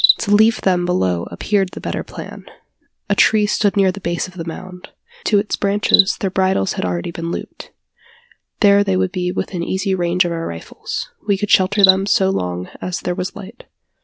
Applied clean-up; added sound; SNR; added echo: none; Cricket; 10 dB; none.